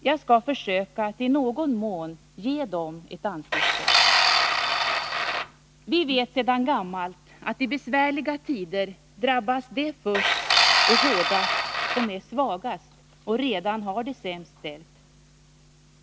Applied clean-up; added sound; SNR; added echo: none; Tools; -4 dB; none.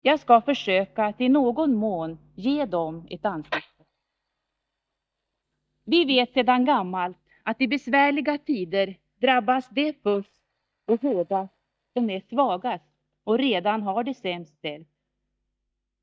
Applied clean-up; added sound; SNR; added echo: neural mask model DeepFilterNet 3.